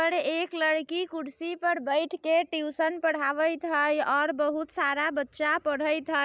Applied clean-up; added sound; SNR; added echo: none; none; none; none.